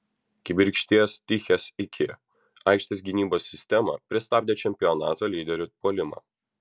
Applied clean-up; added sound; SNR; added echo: none; none; none; none.